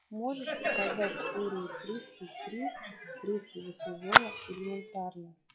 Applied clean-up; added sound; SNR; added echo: classical method log-MMSE.